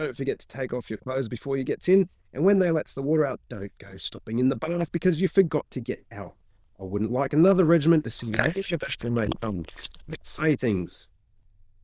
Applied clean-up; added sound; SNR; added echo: neural diffusion model UNIVERSE++.